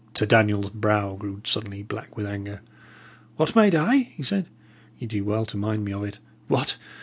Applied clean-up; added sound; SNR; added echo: none; none; none; none.